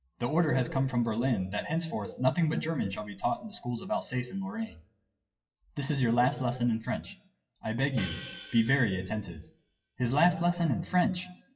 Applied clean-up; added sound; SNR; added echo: classical method WPE with log-MMSE.